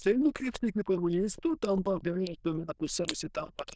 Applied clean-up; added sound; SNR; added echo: neural diffusion model UNIVERSE++.